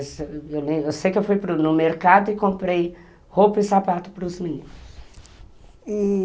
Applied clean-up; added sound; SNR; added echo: none; none; none; none.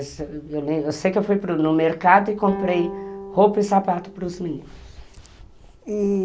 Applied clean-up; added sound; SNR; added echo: none; Guitar; 13 dB; none.